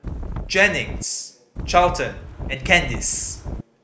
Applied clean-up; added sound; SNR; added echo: none; Wind; 7 dB; none.